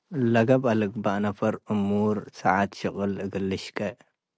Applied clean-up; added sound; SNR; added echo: none; none; none; none.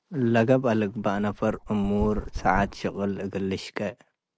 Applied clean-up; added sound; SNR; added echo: none; Dog; 12 dB; none.